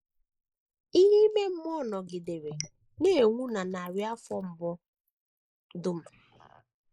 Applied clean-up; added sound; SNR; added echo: neural mask model Resemble Enhance denoiser.